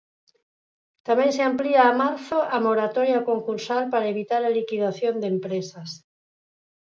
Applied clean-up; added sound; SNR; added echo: none; none; none; none.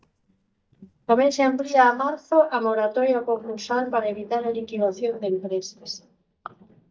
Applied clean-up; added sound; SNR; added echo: neural mask model DeepFilterNet 3.